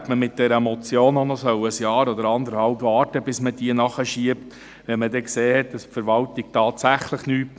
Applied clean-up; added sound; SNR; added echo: none; none; none; none.